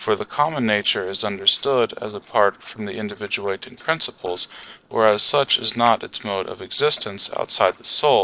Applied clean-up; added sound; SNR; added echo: neural separator model SepFormer DNS4.